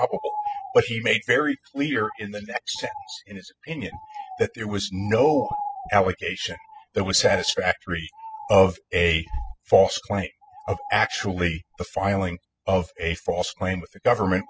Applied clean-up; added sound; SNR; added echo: classical method spectral subtraction.